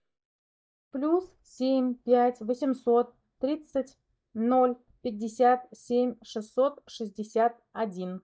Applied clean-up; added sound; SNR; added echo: neural mask model DeepFilterNet 3.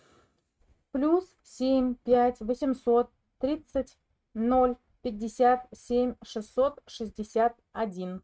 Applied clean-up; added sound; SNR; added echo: neural mask model RNNoise.